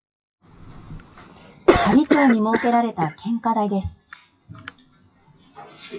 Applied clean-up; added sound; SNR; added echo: classical method WPE with log-MMSE.